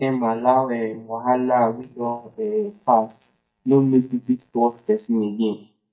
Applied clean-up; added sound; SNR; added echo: neural mask model DeepFilterNet 3.